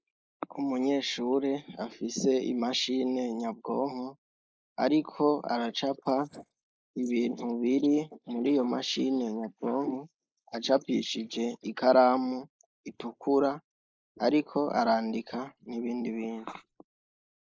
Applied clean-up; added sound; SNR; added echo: neural mask model Resemble Enhance denoiser.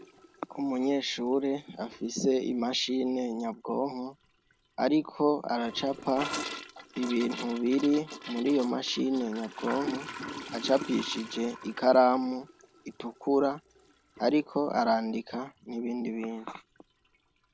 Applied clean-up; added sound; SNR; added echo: none; Toilet flush / Gurgling; 15 dB; none.